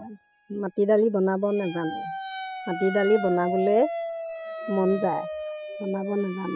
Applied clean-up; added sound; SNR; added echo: classical method spectral subtraction.